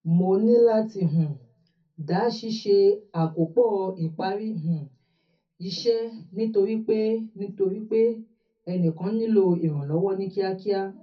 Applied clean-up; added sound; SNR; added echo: none; none; none; reverberation time 0.3 s.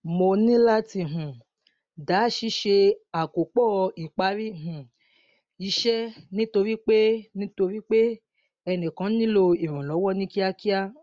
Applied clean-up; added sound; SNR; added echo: none; none; none; none.